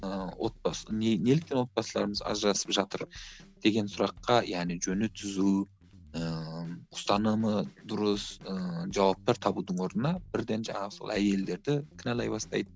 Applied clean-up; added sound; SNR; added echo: none; none; none; none.